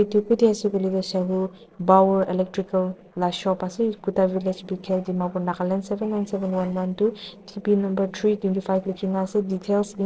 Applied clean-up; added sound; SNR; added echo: neural separator model SepFormer DNS4.